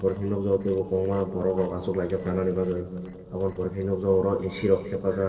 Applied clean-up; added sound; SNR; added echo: neural separator model SepFormer DNS4.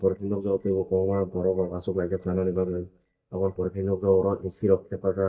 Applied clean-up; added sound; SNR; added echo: neural mask model DeepFilterNet 3.